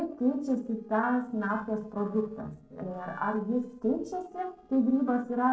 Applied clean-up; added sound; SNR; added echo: neural separator model SepFormer DNS4.